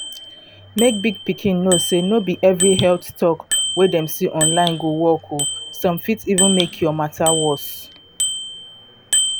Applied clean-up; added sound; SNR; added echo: none; Bicycle bell; 5 dB; none.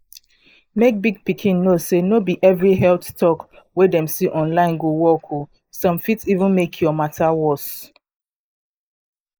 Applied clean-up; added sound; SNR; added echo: neural mask model Resemble Enhance denoiser.